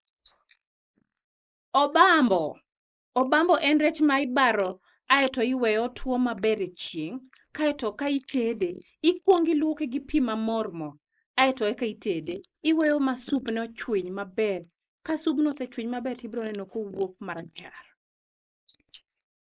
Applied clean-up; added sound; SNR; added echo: neural mask model Resemble Enhance denoiser.